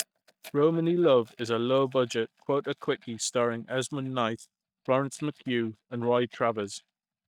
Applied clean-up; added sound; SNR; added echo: neural mask model DeepFilterNet 3.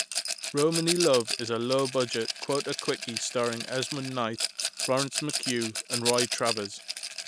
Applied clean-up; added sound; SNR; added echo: none; Rattle; 3 dB; none.